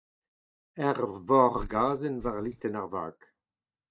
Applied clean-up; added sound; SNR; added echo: neural mask model DeepFilterNet 3.